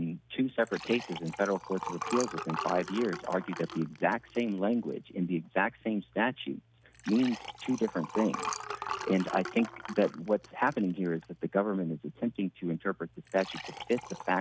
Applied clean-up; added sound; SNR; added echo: none; Liquid; 11 dB; none.